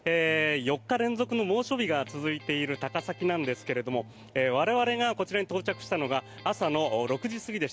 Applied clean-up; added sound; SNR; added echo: none; Electric guitar; 20 dB; none.